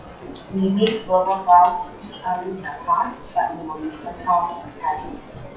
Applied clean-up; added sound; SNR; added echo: classical method WPE with log-MMSE.